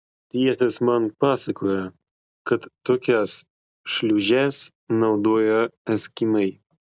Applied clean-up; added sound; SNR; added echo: none; none; none; none.